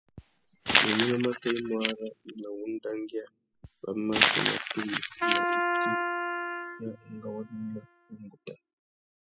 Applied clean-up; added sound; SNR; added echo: classical method spectral subtraction.